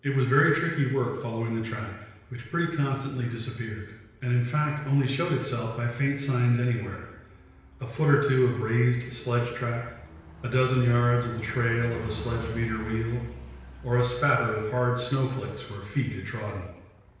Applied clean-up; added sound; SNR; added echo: none; Bus; 19 dB; reverberation time 1.0 s.